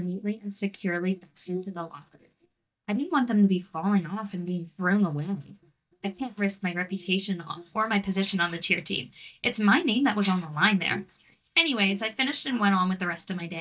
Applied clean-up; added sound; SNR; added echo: neural mask model DeepFilterNet 3.